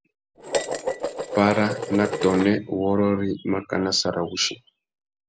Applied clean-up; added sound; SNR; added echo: none; Dishes, pots, and pans; 6 dB; none.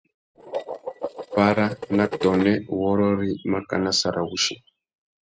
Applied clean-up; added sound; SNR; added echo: neural mask model RNNoise.